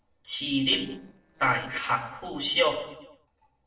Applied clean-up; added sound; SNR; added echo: neural separator model SepFormer DNS4.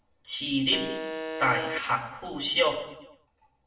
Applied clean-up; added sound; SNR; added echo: none; Alarm; 6 dB; reverberation time 0.7 s.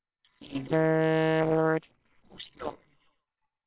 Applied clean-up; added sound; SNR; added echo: neural separator model SepFormer WHAMR!.